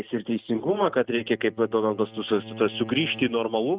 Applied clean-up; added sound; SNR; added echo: neural mask model RNNoise.